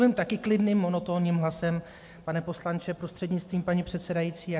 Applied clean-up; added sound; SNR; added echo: none; none; none; none.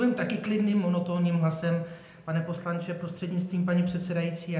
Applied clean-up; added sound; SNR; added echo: none; none; none; reverberation time 0.7 s.